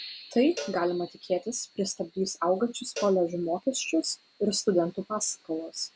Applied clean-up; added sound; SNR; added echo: none; Cowbell; 17 dB; none.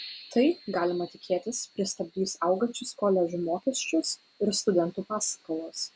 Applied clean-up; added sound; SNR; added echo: none; none; none; none.